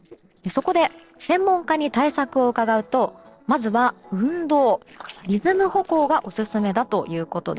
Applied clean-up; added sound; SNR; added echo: neural separator model SepFormer DNS4.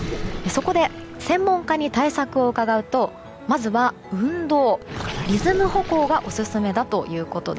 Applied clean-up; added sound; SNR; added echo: none; Gurgling; 12 dB; none.